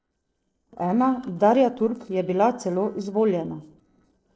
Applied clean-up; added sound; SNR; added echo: neural separator model SepFormer DNS4.